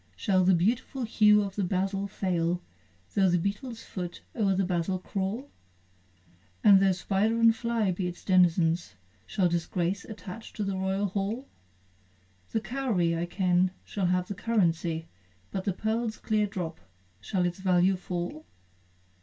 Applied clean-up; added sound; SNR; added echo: none; none; none; reverberation time 0.1 s.